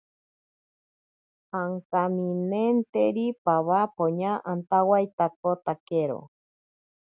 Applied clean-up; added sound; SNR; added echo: none; none; none; none.